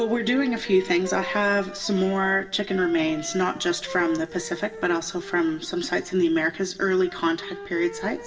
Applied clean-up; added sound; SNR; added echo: none; Wind instrument, woodwind instrument; 15 dB; reverberation time 1.7 s.